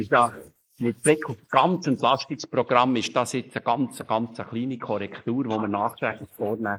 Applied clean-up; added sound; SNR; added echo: neural mask model Resemble Enhance denoiser.